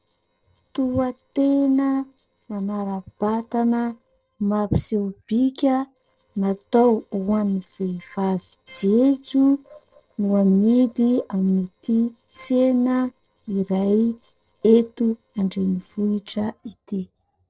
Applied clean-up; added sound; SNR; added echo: neural separator model SepFormer DNS4.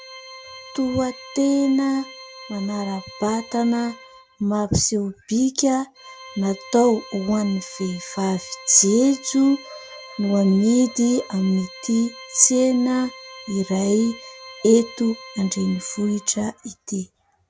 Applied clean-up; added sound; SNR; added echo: none; Organ; 19 dB; none.